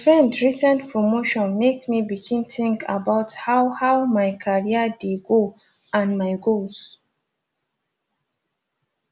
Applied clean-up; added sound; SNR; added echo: none; none; none; none.